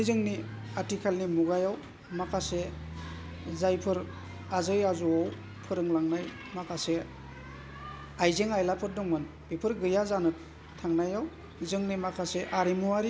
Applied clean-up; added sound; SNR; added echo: none; Truck; 15 dB; none.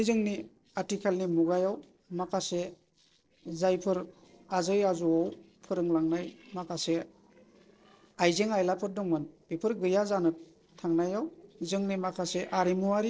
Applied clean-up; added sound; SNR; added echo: neural separator model SepFormer DNS4.